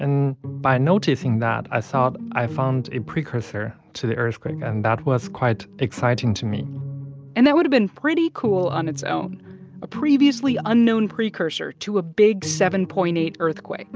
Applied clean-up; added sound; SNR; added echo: none; none; none; none.